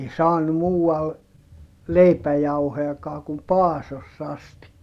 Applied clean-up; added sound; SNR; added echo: none; none; none; none.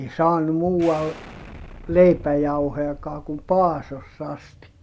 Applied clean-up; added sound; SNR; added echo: none; Explosion; 18 dB; none.